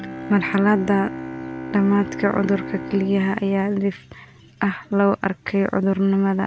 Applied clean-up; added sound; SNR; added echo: none; Bowed string instrument; 13 dB; none.